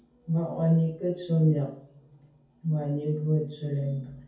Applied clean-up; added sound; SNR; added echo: none; none; none; reverberation time 0.6 s.